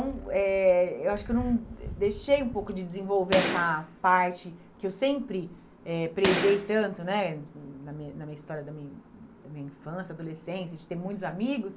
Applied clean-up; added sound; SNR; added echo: none; Gunshot, gunfire; 4 dB; none.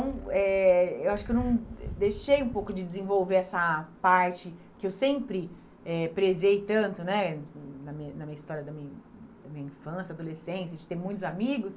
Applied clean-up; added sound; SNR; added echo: none; none; none; none.